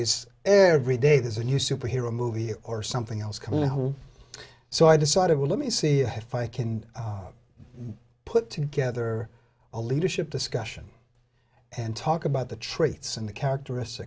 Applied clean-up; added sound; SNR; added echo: none; none; none; none.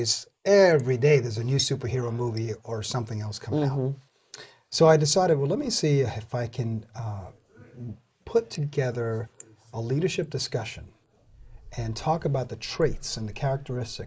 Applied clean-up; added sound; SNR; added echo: neural mask model Resemble Enhance denoiser.